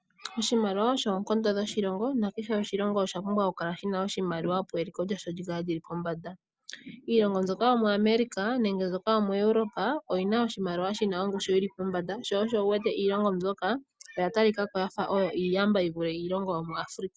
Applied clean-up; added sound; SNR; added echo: none; none; none; none.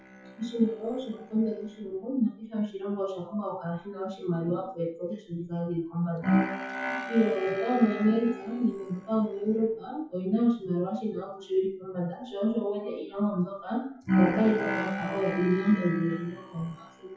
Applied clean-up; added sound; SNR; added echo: classical method WPE with log-MMSE.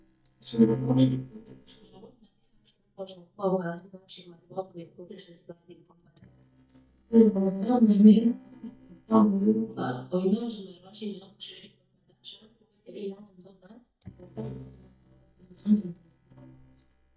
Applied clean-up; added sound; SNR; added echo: neural mask model DeepFilterNet 3.